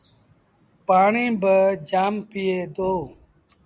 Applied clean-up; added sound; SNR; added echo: none; none; none; none.